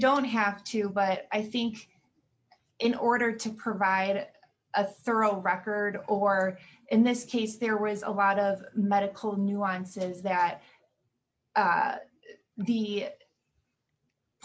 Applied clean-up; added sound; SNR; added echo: none; none; none; none.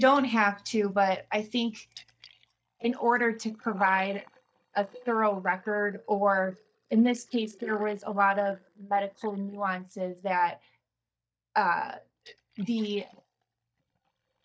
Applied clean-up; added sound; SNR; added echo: neural mask model DeepFilterNet 3.